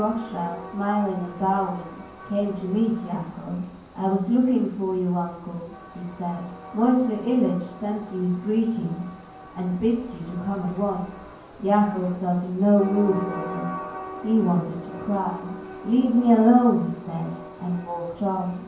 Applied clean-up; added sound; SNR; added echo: none; Train; 15 dB; reverberation time 0.9 s.